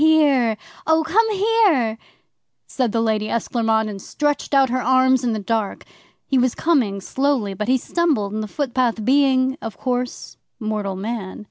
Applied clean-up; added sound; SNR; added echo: none; none; none; none.